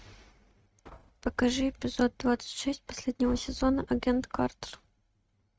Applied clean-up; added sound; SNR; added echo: neural mask model RNNoise.